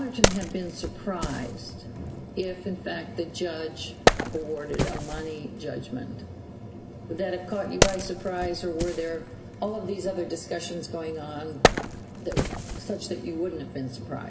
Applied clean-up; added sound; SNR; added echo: none; Wood; -2 dB; reverberation time 0.4 s.